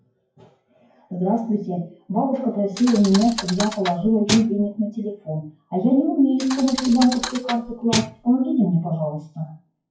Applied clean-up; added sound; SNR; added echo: classical method WPE with log-MMSE.